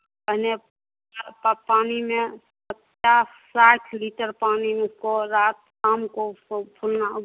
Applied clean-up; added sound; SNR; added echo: none; none; none; none.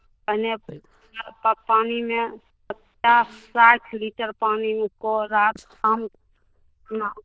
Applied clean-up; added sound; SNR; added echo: neural diffusion model UNIVERSE++.